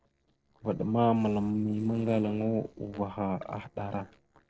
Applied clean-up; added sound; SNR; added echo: neural separator model SepFormer DNS4.